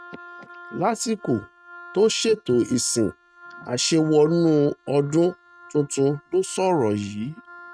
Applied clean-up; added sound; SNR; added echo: neural mask model RNNoise.